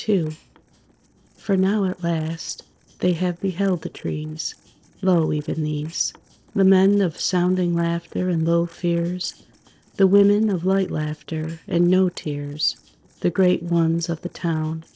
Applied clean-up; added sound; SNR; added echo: neural separator model SepFormer DNS4.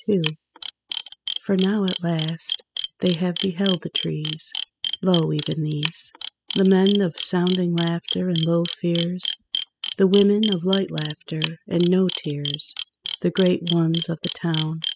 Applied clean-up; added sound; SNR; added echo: classical method spectral subtraction.